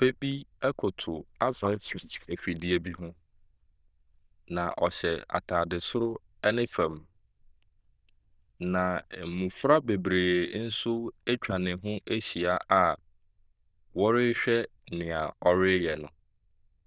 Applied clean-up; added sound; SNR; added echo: neural diffusion model UNIVERSE++.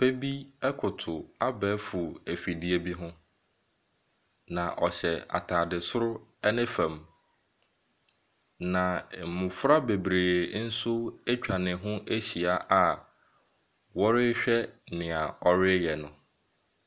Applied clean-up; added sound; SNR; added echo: none; none; none; none.